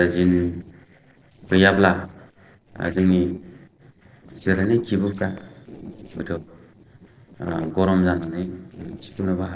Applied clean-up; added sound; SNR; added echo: neural separator model SepFormer DNS4.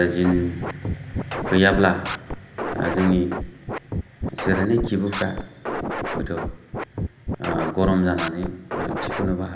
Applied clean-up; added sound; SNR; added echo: none; Scratching (performance technique); 5 dB; reverberation time 0.8 s.